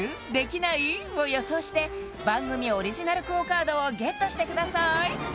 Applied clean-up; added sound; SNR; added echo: none; none; none; none.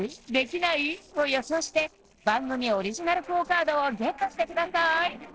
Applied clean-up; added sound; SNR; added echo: neural separator model SepFormer DNS4.